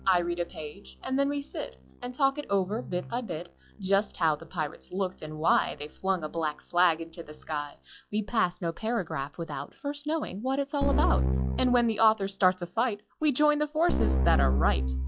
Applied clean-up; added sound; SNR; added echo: classical method log-MMSE.